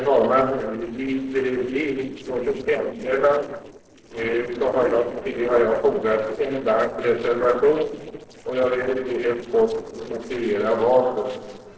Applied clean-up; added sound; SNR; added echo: neural separator model SepFormer DNS4.